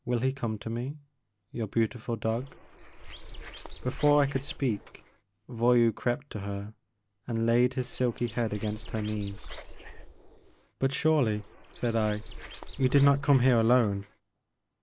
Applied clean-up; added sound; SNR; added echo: neural mask model Resemble Enhance denoiser.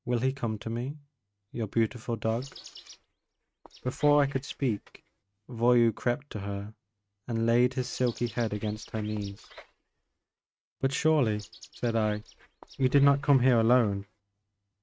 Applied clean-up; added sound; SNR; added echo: neural mask model RNNoise.